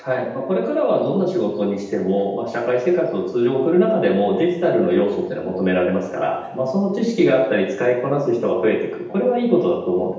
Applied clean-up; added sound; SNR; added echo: none; none; none; reverberation time 0.9 s.